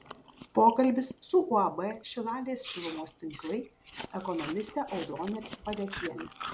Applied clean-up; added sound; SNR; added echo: none; Chewing, mastication; 15 dB; none.